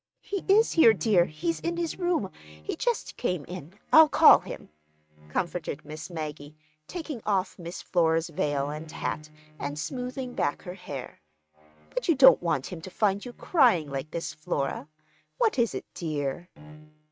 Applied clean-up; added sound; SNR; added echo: neural mask model RNNoise.